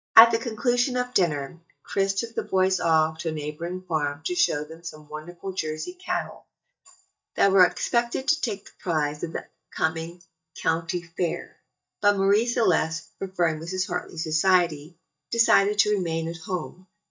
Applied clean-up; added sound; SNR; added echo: neural mask model DeepFilterNet 3.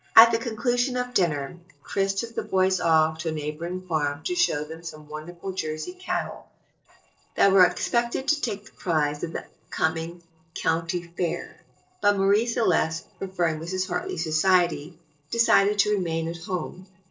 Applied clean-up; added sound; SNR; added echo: neural separator model SepFormer DNS4.